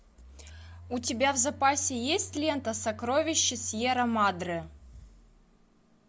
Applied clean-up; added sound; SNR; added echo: none; Telephone; 18 dB; none.